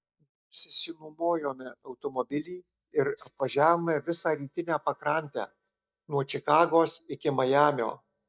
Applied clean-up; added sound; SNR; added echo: neural mask model DeepFilterNet 3.